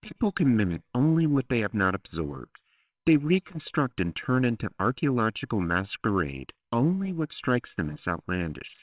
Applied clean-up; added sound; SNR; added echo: neural separator model SepFormer WHAMR!.